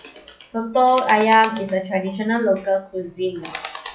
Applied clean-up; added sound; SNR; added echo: classical method log-MMSE.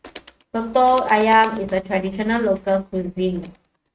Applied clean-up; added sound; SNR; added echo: neural mask model RNNoise.